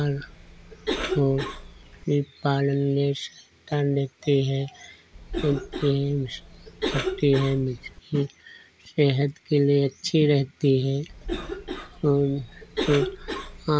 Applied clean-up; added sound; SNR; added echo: none; Cough; 10 dB; none.